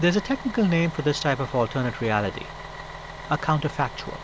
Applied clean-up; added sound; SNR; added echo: none; Bus; 13 dB; none.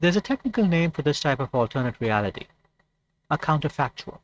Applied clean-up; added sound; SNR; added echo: neural mask model RNNoise.